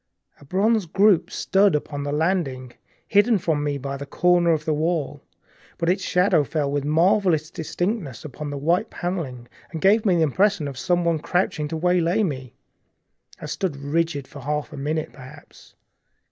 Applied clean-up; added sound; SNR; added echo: none; none; none; none.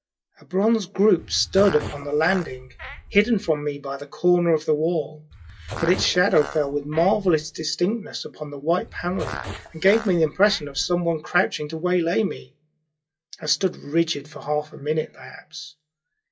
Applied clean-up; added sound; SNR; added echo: classical method WPE with log-MMSE.